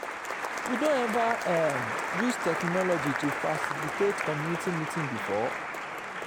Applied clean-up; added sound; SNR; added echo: none; Applause; 2 dB; none.